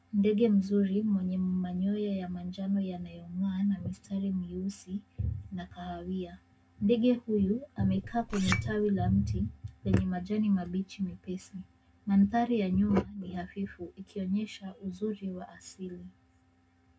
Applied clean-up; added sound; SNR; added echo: none; Chink, clink; 7 dB; reverberation time 0.2 s.